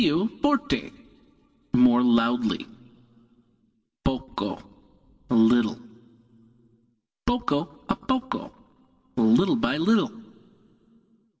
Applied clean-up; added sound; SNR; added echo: none; none; none; reverberation time 0.7 s.